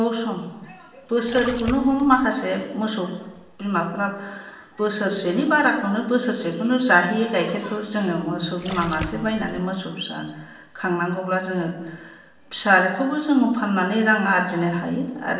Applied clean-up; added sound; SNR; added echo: none; Splash, splatter; 11 dB; reverberation time 0.9 s.